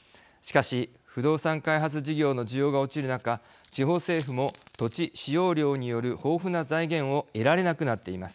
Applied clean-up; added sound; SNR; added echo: none; Coin (dropping); 19 dB; none.